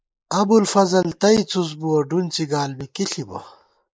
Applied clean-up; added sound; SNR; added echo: neural mask model Resemble Enhance denoiser.